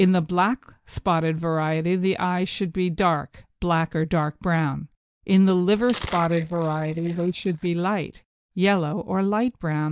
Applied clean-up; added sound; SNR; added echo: neural mask model DeepFilterNet 3.